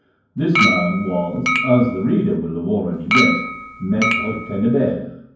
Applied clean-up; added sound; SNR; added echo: none; Chink, clink; 2 dB; reverberation time 0.9 s.